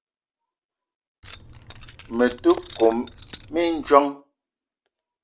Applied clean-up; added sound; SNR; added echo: none; Keys jangling; 11 dB; none.